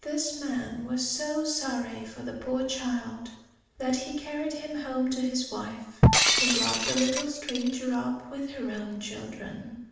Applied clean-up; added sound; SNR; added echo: none; Shatter; -4 dB; reverberation time 0.9 s.